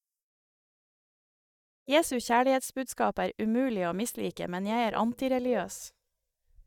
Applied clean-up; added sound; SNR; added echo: neural mask model DeepFilterNet 3.